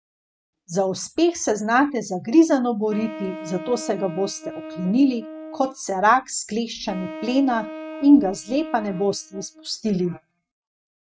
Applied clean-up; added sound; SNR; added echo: neural mask model RNNoise.